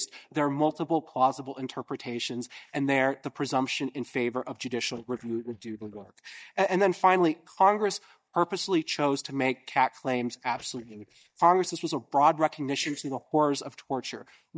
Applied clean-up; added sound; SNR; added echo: neural mask model DeepFilterNet 3.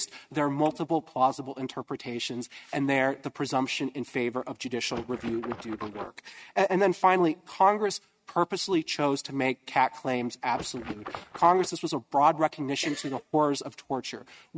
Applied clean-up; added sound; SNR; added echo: neural mask model RNNoise.